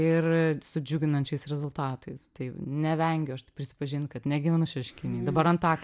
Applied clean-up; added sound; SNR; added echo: none; none; none; none.